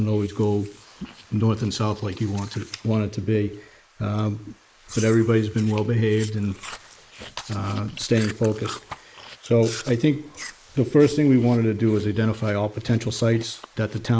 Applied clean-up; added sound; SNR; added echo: neural mask model Resemble Enhance denoiser.